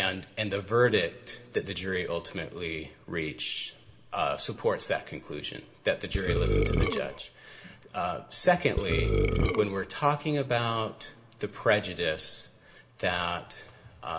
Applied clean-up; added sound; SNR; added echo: none; Burping, eructation; -4 dB; reverberation time 1.1 s.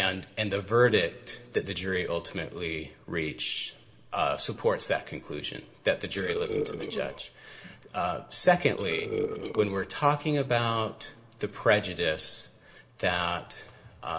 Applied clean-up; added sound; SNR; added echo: neural separator model SepFormer DNS4.